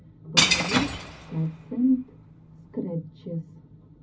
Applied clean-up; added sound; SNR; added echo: none; Shatter / Crushing; -3 dB; reverberation time 0.4 s.